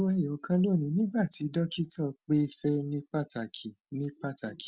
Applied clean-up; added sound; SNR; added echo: none; none; none; none.